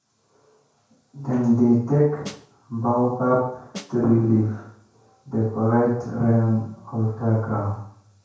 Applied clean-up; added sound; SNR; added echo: none; Snare drum; 18 dB; reverberation time 0.5 s.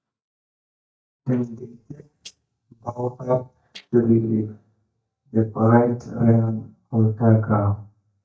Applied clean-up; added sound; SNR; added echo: neural mask model DeepFilterNet 3.